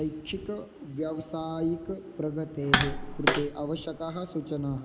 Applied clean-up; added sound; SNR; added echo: none; Tap; -2 dB; none.